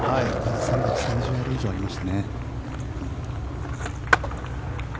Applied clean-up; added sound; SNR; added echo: none; Skateboard; 2 dB; none.